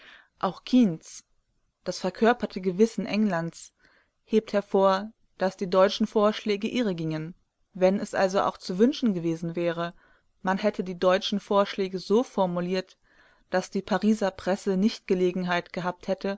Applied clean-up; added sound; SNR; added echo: none; none; none; none.